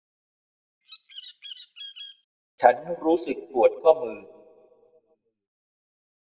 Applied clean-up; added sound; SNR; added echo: none; Bird; 16 dB; reverberation time 0.7 s.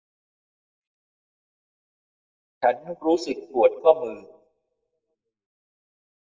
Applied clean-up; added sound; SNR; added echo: neural mask model DeepFilterNet 3.